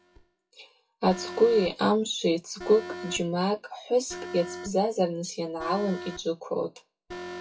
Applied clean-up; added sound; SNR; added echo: classical method WPE with log-MMSE.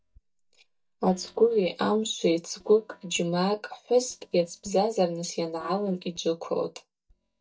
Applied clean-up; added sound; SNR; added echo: neural mask model DeepFilterNet 3.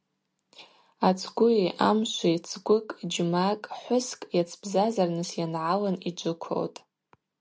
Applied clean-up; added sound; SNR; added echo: none; none; none; none.